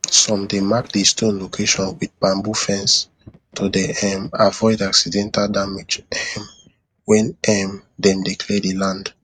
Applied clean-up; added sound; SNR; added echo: neural mask model RNNoise.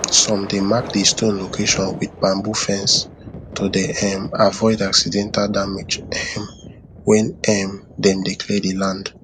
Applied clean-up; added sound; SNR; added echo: none; Thunder; 15 dB; none.